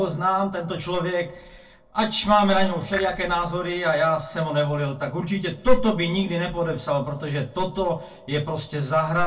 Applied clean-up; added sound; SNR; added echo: neural separator model SepFormer DNS4.